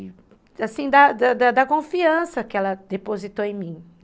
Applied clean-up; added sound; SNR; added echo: none; none; none; none.